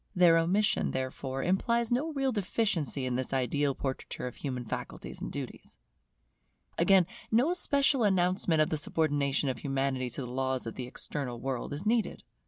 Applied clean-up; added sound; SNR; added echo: none; none; none; none.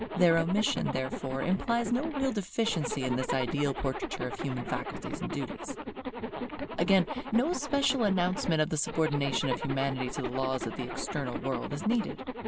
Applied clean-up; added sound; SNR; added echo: none; Zipper (clothing); 6 dB; none.